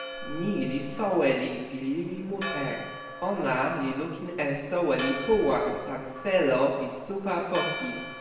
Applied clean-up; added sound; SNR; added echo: none; Church bell; 11 dB; reverberation time 1.3 s.